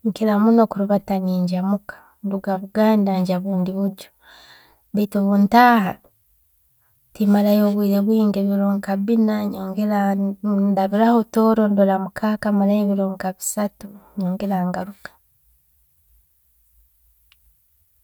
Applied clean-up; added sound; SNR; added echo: none; none; none; none.